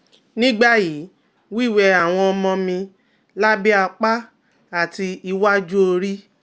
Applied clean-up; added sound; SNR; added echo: none; none; none; none.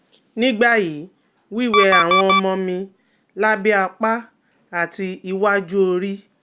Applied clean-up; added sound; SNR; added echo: none; Alarm; -1 dB; none.